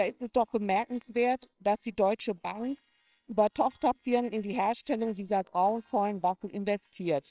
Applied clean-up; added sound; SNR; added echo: neural separator model SepFormer WHAMR!.